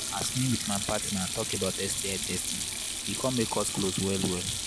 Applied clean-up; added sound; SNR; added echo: none; Sink (filling or washing); 0 dB; none.